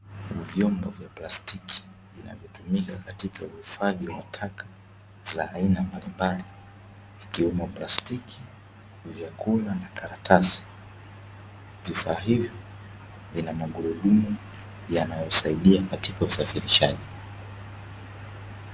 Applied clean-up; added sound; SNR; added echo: none; none; none; none.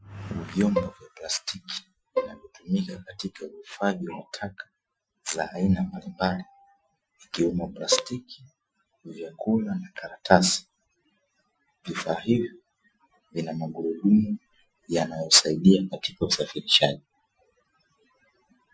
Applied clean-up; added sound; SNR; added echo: classical method Wiener filter.